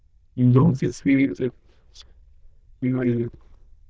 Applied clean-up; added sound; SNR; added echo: neural diffusion model UNIVERSE++.